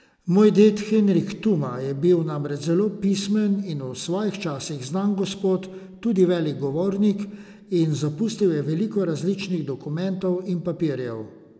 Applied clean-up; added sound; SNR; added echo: none; none; none; none.